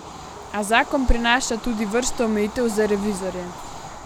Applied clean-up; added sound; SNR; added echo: none; Train / Bird vocalization, bird call, bird song; 13 dB; none.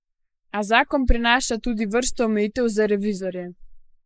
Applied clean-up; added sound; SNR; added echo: neural mask model Resemble Enhance denoiser.